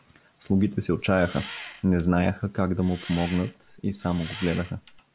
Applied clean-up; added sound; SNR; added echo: none; Engine; 16 dB; none.